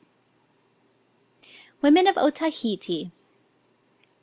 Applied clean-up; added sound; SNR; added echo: none; none; none; none.